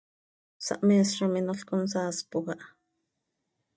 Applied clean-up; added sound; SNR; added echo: neural mask model DeepFilterNet 3.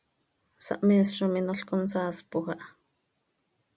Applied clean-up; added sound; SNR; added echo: none; none; none; none.